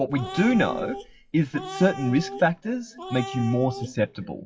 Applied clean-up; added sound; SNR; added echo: classical method WPE with log-MMSE.